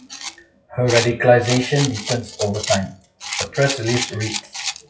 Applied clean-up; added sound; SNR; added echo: classical method WPE with log-MMSE.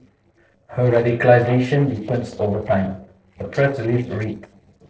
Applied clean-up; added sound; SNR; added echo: neural separator model SepFormer DNS4.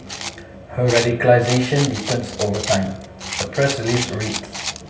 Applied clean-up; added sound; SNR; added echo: none; Rattle; 9 dB; reverberation time 0.2 s.